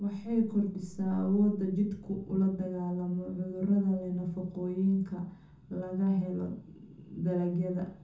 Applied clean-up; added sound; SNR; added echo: none; none; none; reverberation time 0.5 s.